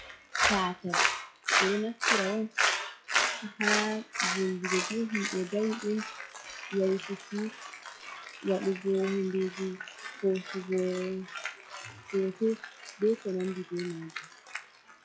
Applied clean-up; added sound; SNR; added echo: classical method log-MMSE.